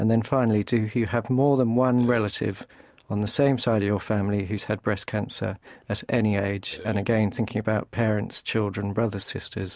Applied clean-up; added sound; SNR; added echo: none; Burping, eructation; 17 dB; none.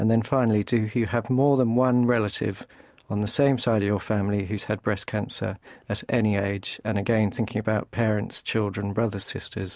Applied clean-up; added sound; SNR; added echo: none; none; none; none.